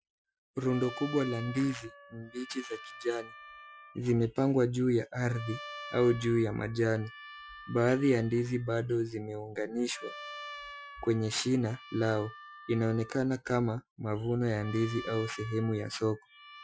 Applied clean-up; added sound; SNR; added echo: classical method Wiener filter.